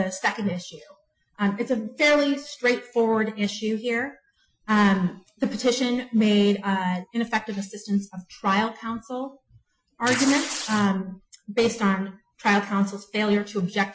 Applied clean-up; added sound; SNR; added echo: classical method Wiener filter.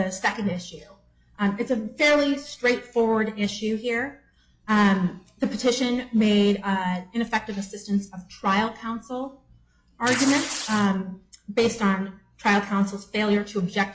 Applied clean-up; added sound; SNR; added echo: classical method log-MMSE.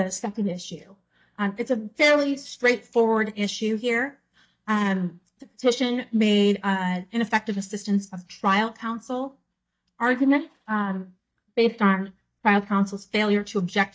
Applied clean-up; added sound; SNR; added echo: neural mask model DeepFilterNet 3.